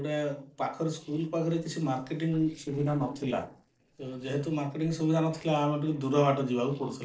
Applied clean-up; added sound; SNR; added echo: neural separator model SepFormer DNS4.